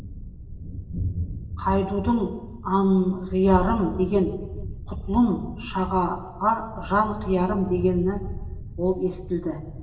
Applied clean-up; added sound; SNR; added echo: none; Thunder; 9 dB; reverberation time 1.1 s.